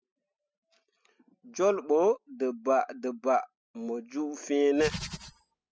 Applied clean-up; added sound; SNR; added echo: classical method spectral subtraction.